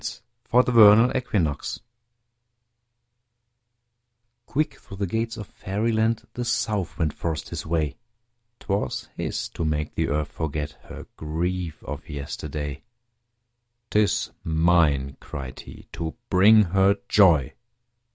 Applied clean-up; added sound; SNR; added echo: none; none; none; none.